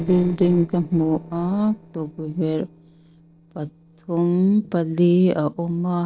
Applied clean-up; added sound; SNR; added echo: neural separator model SepFormer DNS4.